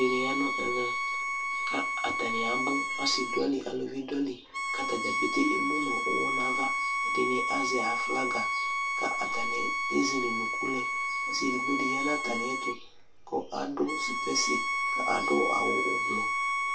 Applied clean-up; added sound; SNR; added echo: none; Bowed string instrument; -2 dB; reverberation time 0.2 s.